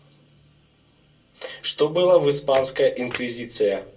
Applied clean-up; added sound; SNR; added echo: none; Camera; 17 dB; reverberation time 0.2 s.